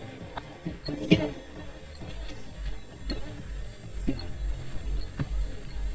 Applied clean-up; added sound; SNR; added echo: neural mask model DeepFilterNet 3.